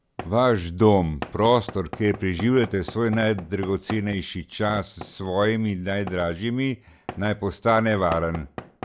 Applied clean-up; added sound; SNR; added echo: none; Knock / Wood; 17 dB; none.